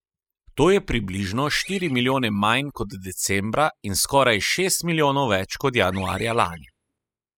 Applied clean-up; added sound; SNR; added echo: classical method spectral subtraction.